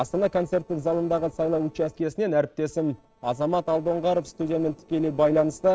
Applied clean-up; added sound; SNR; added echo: neural separator model SepFormer DNS4.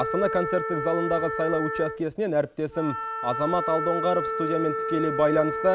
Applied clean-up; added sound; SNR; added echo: none; Wind instrument, woodwind instrument; 4 dB; none.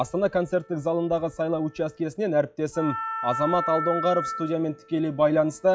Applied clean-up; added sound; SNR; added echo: classical method log-MMSE.